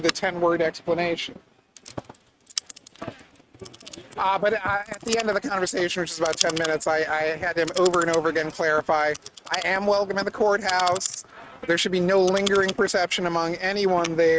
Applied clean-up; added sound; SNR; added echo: neural mask model RNNoise.